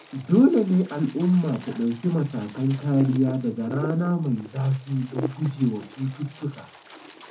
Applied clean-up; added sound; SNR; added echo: none; Wind; 16 dB; reverberation time 0.3 s.